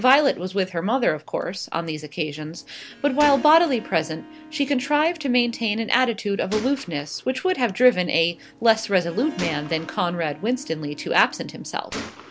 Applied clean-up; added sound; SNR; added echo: none; Harp + Gunshot, gunfire; 17 dB; none.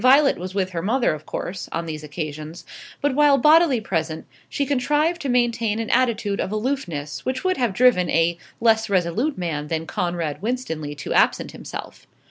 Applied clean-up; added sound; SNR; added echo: none; none; none; none.